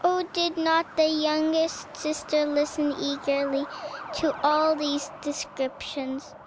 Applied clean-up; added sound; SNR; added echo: none; Truck; 14 dB; none.